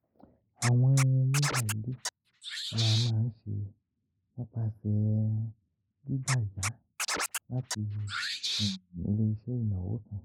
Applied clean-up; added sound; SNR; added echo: neural mask model Resemble Enhance denoiser.